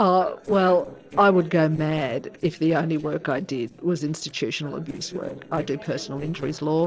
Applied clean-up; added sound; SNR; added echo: neural separator model SepFormer DNS4.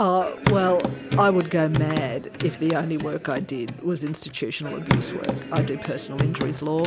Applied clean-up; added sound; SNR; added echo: none; Hands / Wood; 4 dB; none.